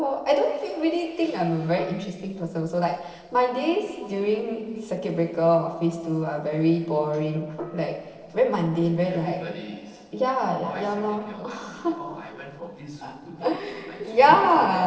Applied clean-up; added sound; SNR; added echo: neural separator model SepFormer DNS4.